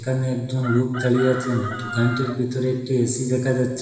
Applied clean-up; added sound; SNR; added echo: none; Chicken, rooster; 11 dB; reverberation time 1.3 s.